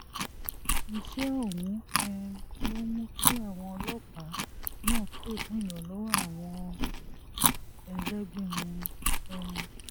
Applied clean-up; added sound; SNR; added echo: none; Chewing, mastication; -4 dB; none.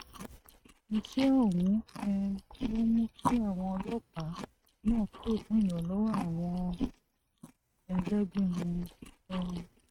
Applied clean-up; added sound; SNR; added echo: neural mask model RNNoise.